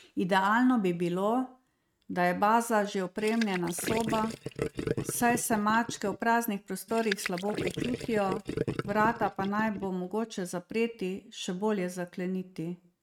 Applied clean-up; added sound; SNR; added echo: neural mask model RNNoise.